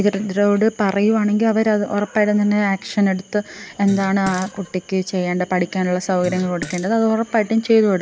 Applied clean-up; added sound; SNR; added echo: none; Fart; 17 dB; none.